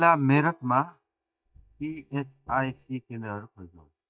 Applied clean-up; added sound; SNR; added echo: neural mask model DeepFilterNet 3.